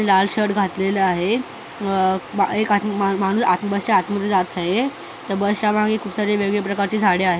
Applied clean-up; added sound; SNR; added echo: none; none; none; none.